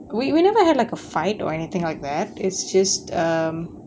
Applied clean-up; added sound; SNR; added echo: none; none; none; none.